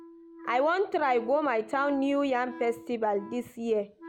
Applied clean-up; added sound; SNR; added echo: none; Wind instrument, woodwind instrument; 18 dB; none.